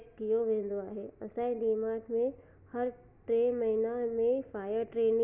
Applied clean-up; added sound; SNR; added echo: none; none; none; none.